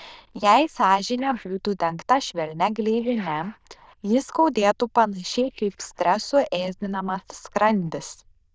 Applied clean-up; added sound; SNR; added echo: neural diffusion model UNIVERSE++.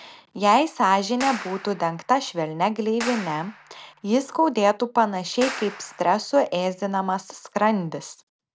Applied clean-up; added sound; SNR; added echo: none; Clapping; 14 dB; none.